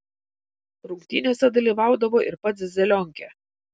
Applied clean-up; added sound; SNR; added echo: none; none; none; none.